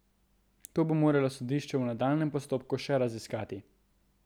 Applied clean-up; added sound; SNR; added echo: none; none; none; none.